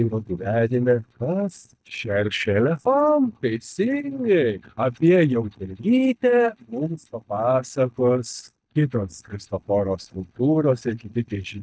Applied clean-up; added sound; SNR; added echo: neural mask model DeepFilterNet 3.